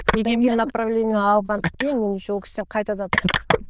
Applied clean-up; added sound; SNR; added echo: neural diffusion model UNIVERSE++.